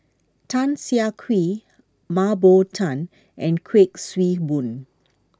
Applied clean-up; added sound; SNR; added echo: none; none; none; none.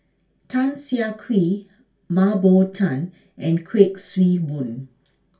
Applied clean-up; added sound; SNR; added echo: none; none; none; reverberation time 0.2 s.